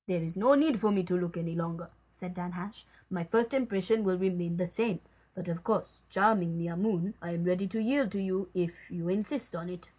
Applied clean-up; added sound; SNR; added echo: none; none; none; none.